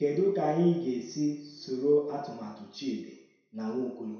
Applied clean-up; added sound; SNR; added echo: none; none; none; reverberation time 0.7 s.